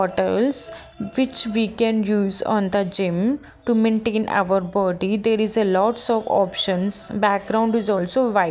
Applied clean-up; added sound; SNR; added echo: none; none; none; none.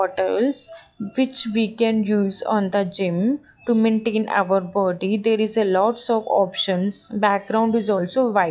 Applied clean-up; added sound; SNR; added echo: classical method log-MMSE.